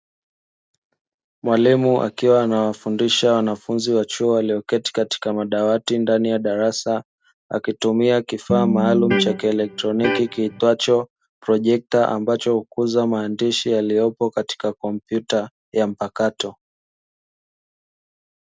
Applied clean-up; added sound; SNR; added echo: none; Electric guitar; 2 dB; none.